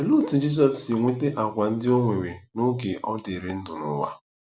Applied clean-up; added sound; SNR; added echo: none; none; none; none.